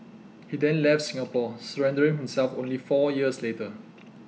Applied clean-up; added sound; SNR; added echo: none; none; none; none.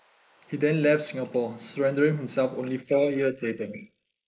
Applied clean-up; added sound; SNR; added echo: neural mask model Resemble Enhance denoiser.